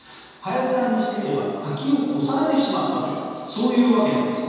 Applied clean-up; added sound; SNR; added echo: none; none; none; reverberation time 2.1 s.